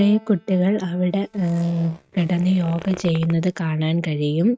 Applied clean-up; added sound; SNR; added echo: neural mask model RNNoise.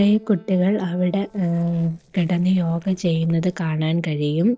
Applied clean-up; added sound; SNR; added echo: neural separator model SepFormer DNS4.